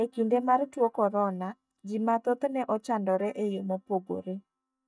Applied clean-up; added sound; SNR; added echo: neural mask model DeepFilterNet 3.